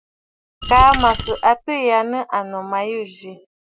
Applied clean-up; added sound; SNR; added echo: none; Coin (dropping); 6 dB; none.